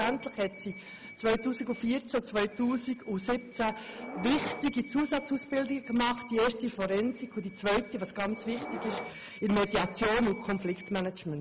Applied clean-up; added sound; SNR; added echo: none; Subway, metro, underground / Door; 14 dB; none.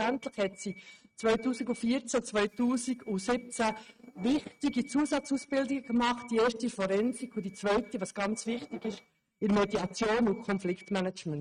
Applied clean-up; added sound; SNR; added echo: neural mask model RNNoise.